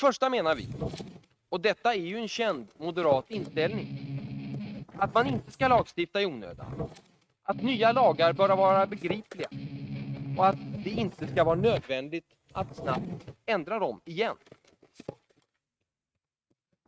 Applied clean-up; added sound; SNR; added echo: neural mask model RNNoise.